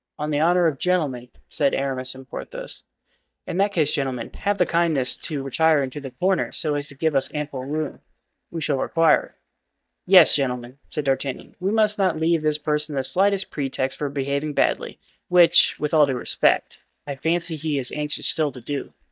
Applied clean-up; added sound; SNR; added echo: neural mask model DeepFilterNet 3.